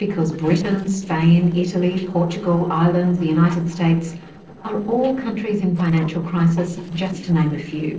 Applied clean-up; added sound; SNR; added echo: neural separator model SepFormer DNS4.